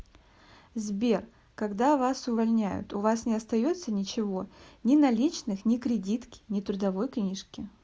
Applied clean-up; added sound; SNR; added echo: none; none; none; none.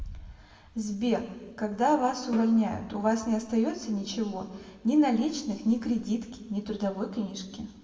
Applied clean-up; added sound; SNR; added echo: none; Snare drum; 18 dB; reverberation time 1.2 s.